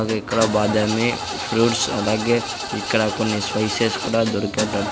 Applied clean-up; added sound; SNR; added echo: none; Engine starting / Car; 7 dB; none.